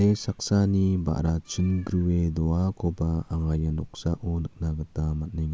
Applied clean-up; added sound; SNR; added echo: none; none; none; none.